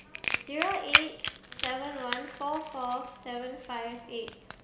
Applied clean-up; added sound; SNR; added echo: none; Crackle; -2 dB; none.